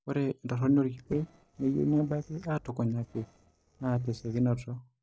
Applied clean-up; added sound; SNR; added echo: neural separator model SepFormer DNS4.